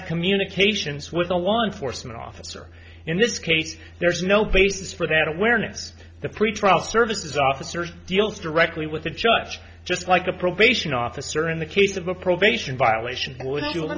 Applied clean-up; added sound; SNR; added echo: none; none; none; none.